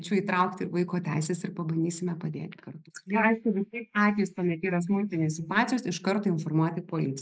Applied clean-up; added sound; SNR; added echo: neural mask model Resemble Enhance denoiser.